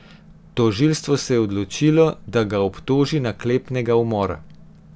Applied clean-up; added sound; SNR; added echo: none; none; none; none.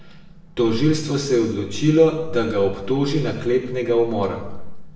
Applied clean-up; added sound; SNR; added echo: none; none; none; reverberation time 0.9 s.